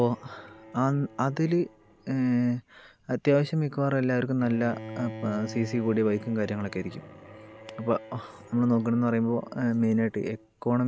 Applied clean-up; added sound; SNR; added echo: none; Bowed string instrument; 18 dB; none.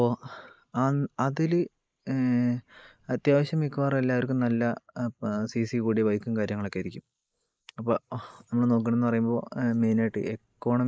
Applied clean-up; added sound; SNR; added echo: neural mask model Resemble Enhance denoiser.